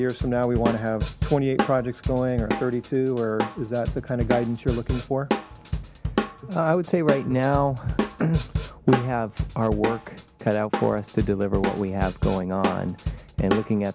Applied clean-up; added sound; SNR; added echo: none; Drum kit; 4 dB; none.